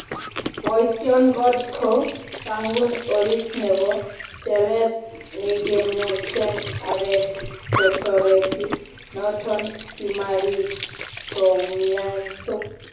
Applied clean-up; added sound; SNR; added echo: none; Squeak / Trickle, dribble / Sink (filling or washing); 10 dB; reverberation time 0.6 s.